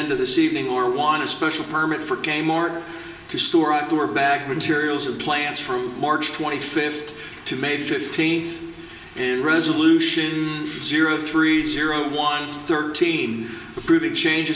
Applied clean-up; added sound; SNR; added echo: none; none; none; reverberation time 1.6 s.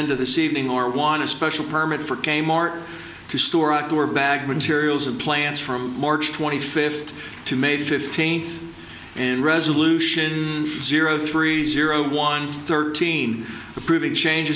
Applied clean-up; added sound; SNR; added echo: none; none; none; none.